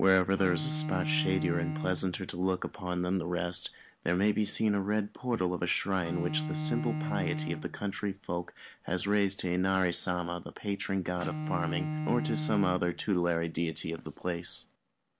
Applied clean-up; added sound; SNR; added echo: none; Bowed string instrument; 6 dB; none.